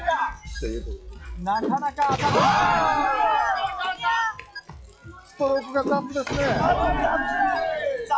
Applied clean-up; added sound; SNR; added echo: classical method log-MMSE.